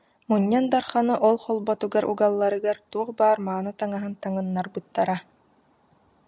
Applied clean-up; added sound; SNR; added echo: none; none; none; none.